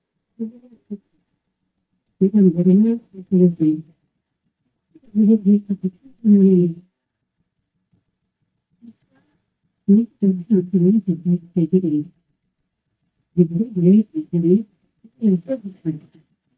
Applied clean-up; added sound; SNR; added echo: neural mask model DeepFilterNet 3.